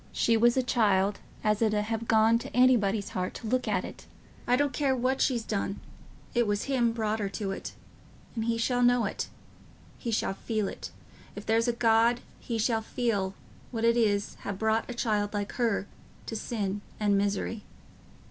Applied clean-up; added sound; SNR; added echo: none; none; none; none.